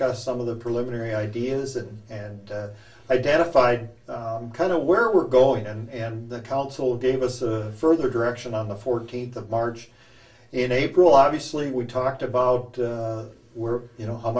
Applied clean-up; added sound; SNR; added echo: none; none; none; reverberation time 0.2 s.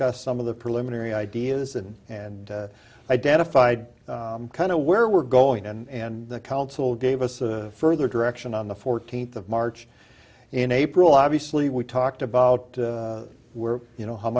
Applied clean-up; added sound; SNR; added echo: none; none; none; none.